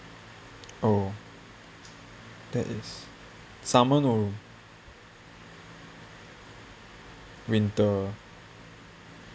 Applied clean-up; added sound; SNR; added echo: none; none; none; none.